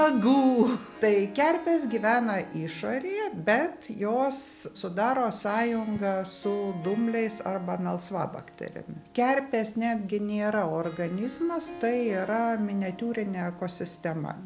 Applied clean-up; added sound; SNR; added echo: none; Harp; 19 dB; none.